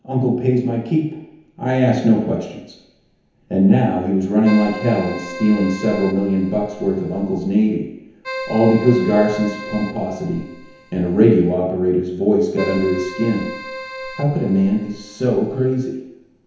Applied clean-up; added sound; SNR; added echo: none; Keyboard (musical); 14 dB; reverberation time 1.0 s.